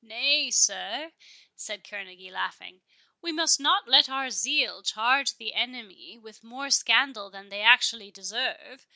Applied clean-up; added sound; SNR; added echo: none; none; none; none.